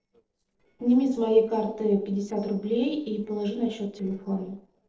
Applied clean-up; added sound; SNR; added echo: neural separator model SepFormer DNS4.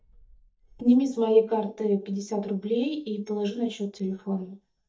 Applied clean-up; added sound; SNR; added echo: neural mask model DeepFilterNet 3.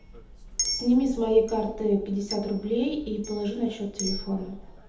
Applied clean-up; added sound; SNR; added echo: none; Chink, clink; 10 dB; reverberation time 0.7 s.